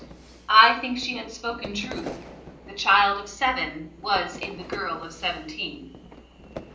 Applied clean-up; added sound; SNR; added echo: none; Fire / Fireworks; 16 dB; reverberation time 0.6 s.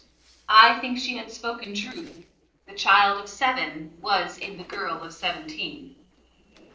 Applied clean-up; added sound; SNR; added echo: neural separator model SepFormer DNS4.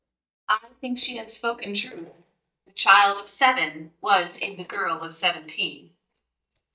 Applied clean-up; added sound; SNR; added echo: neural mask model DeepFilterNet 3.